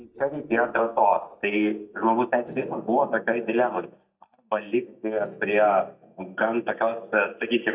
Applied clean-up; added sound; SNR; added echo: neural mask model DeepFilterNet 3.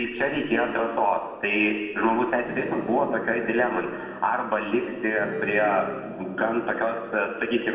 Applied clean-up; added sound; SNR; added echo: none; Electric guitar / Strum; 14 dB; reverberation time 1.5 s.